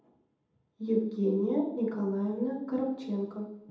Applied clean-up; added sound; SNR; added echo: none; none; none; reverberation time 0.8 s.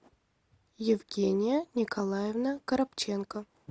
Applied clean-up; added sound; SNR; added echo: none; none; none; none.